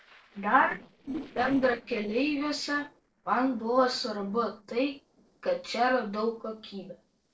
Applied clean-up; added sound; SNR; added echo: neural separator model SepFormer DNS4.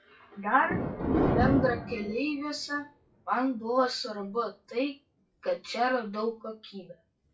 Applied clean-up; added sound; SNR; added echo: classical method WPE with log-MMSE.